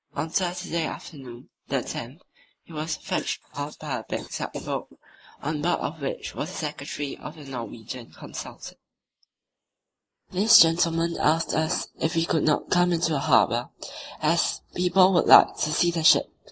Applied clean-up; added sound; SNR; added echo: neural mask model Resemble Enhance denoiser.